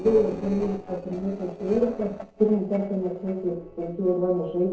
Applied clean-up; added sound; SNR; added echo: neural separator model SepFormer DNS4.